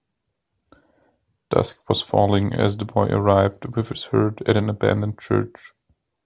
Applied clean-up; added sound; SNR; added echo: none; none; none; none.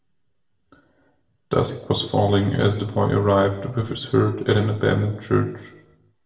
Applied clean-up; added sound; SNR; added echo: none; none; none; reverberation time 0.7 s.